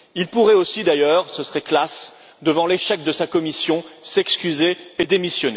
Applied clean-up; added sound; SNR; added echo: none; none; none; none.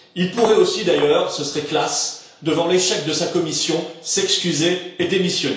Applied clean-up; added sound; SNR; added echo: none; Cutlery, silverware; 12 dB; reverberation time 0.5 s.